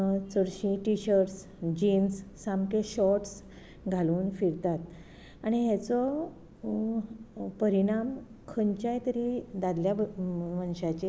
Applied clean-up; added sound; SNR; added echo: none; none; none; none.